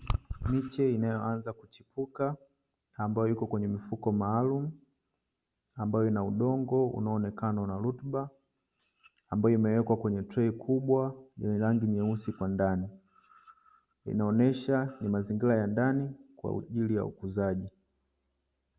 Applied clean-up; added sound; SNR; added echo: none; none; none; none.